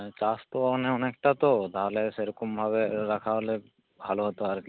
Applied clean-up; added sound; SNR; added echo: none; none; none; none.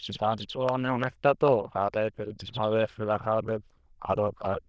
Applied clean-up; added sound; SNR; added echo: neural diffusion model UNIVERSE++.